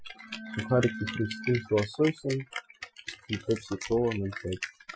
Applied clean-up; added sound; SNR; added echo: classical method Wiener filter.